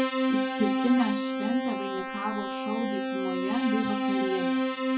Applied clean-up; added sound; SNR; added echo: none; Keyboard (musical); -2 dB; reverberation time 1.0 s.